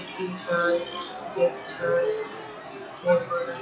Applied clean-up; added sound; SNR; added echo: classical method WPE with log-MMSE.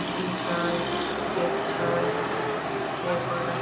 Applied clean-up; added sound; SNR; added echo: none; Motor vehicle (road); -4 dB; reverberation time 0.8 s.